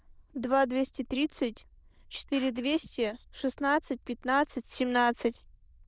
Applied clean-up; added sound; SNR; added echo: neural diffusion model UNIVERSE++.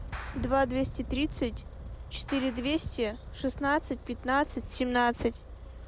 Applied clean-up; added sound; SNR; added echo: none; Clapping; 20 dB; none.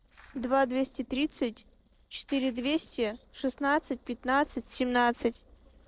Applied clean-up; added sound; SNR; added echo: neural separator model SepFormer DNS4.